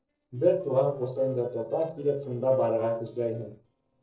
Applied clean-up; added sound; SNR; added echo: neural separator model SepFormer DNS4.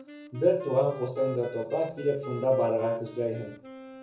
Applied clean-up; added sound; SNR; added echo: none; Wind instrument, woodwind instrument; 15 dB; reverberation time 0.6 s.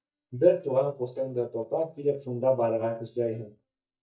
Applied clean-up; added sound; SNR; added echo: neural mask model DeepFilterNet 3.